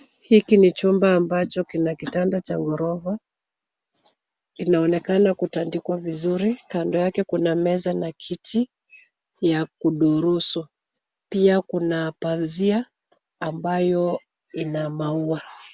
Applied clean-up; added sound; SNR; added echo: none; none; none; none.